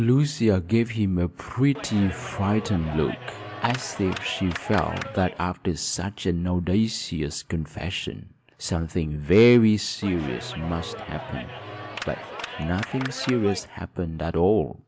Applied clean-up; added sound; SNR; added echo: none; Clapping; 11 dB; none.